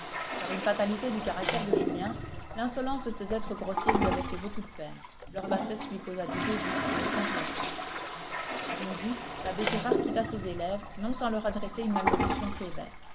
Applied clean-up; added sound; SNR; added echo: none; Toilet flush; -2 dB; none.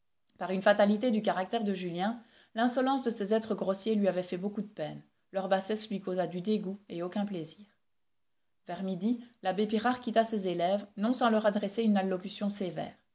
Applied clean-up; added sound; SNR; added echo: none; none; none; none.